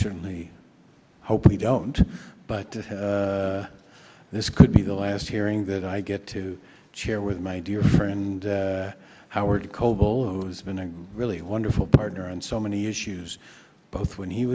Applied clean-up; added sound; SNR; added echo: none; none; none; none.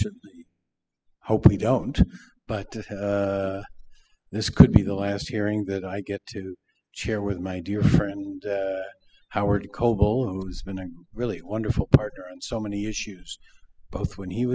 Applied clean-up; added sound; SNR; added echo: classical method spectral subtraction.